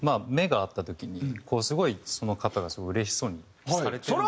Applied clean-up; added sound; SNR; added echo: none; none; none; none.